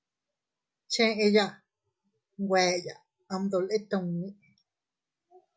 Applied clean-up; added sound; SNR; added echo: none; none; none; none.